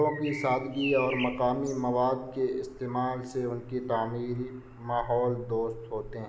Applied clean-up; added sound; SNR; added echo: none; Bird vocalization, bird call, bird song; 14 dB; none.